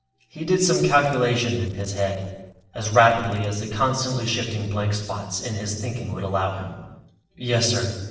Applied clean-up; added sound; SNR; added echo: neural separator model SepFormer DNS4.